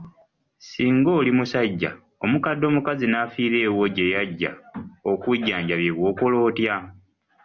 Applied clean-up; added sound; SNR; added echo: none; none; none; none.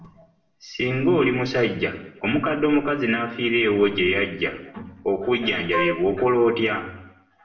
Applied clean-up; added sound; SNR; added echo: none; Wind instrument, woodwind instrument; 6 dB; reverberation time 0.7 s.